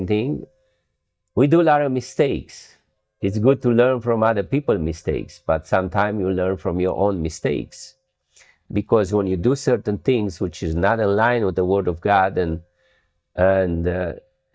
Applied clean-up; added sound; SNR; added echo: neural mask model DeepFilterNet 3.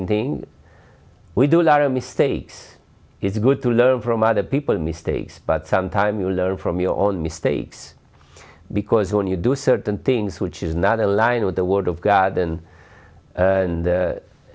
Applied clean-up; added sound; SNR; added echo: none; none; none; none.